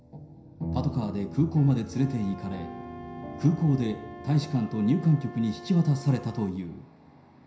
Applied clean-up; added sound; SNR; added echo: none; Wind instrument, woodwind instrument; 19 dB; reverberation time 0.5 s.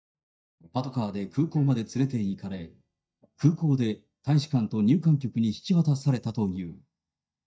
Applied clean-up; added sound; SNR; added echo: neural mask model DeepFilterNet 3.